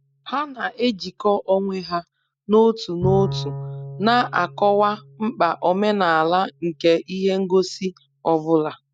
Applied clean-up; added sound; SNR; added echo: none; Bowed string instrument; 14 dB; none.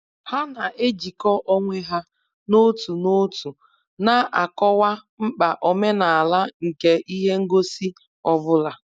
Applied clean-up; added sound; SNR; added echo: none; none; none; none.